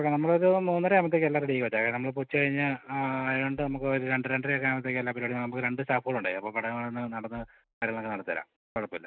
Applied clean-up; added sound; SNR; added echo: neural mask model RNNoise.